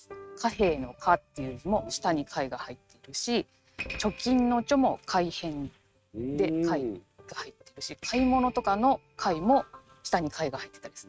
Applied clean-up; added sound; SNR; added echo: neural mask model RNNoise.